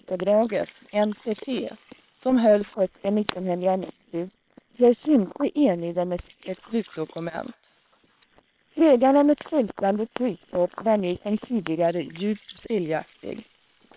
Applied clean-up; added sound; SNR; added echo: neural separator model SepFormer WHAM!.